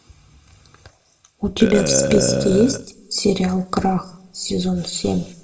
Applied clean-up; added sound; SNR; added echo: none; Burping, eructation; 4 dB; reverberation time 0.5 s.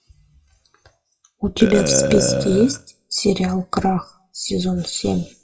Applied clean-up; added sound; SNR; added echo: classical method WPE with log-MMSE.